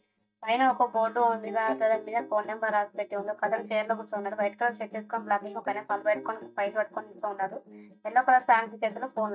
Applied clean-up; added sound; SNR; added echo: neural mask model DeepFilterNet 3.